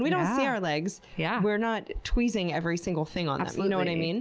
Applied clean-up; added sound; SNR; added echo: none; none; none; none.